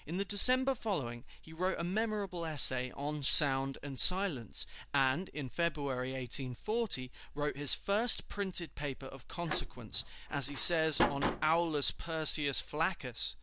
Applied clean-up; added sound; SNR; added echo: none; Slam; 8 dB; none.